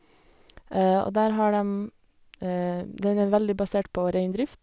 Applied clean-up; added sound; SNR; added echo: none; none; none; none.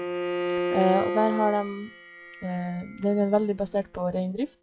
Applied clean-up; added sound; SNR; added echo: classical method log-MMSE.